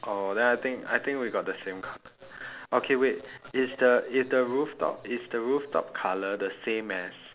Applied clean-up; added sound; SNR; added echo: none; none; none; none.